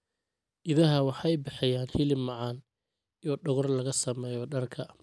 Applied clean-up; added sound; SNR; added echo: none; none; none; none.